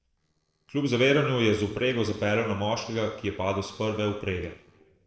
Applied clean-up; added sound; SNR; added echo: neural separator model SepFormer DNS4.